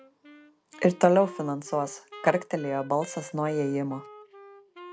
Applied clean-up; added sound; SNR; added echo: none; Wind instrument, woodwind instrument; 19 dB; none.